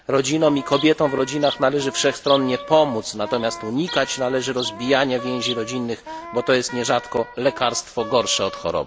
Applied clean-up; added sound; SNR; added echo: none; Insect + Wind instrument, woodwind instrument; 13 dB; none.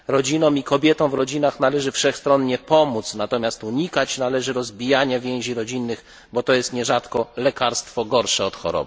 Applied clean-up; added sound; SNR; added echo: none; none; none; none.